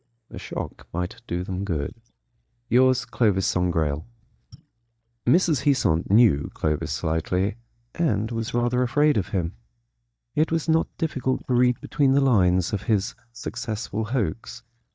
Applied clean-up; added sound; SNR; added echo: neural mask model DeepFilterNet 3.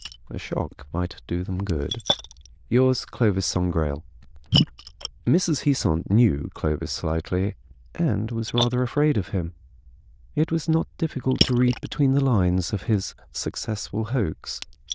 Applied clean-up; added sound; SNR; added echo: neural diffusion model UNIVERSE++.